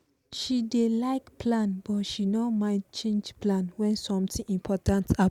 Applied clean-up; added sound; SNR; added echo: none; none; none; none.